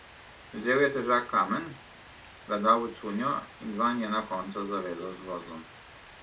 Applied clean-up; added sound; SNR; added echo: none; Rain; 19 dB; reverberation time 0.2 s.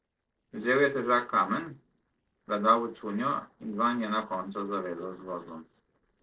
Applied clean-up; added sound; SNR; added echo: neural separator model SepFormer DNS4.